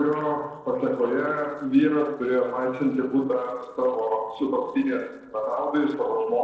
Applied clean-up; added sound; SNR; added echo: neural separator model SepFormer DNS4.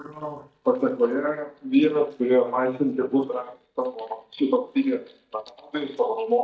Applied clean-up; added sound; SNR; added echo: neural mask model DeepFilterNet 3.